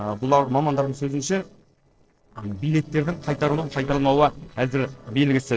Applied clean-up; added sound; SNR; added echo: neural separator model SepFormer DNS4.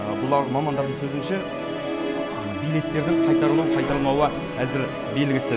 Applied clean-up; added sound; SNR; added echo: none; Musical instrument; 1 dB; none.